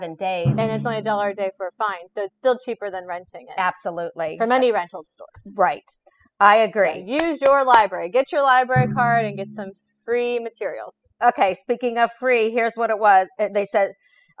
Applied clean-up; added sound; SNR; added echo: classical method spectral subtraction.